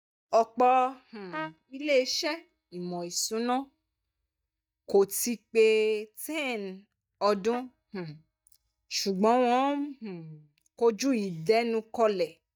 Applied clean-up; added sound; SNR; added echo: neural mask model DeepFilterNet 3.